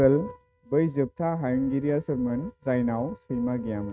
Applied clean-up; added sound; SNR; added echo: neural mask model RNNoise.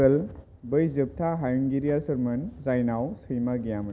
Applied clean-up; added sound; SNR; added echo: none; none; none; none.